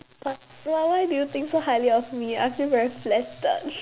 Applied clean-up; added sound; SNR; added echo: none; none; none; none.